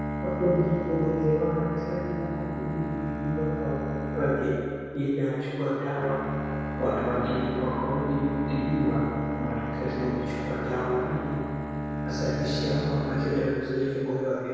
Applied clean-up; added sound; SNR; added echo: none; Bowed string instrument; 3 dB; reverberation time 2.2 s.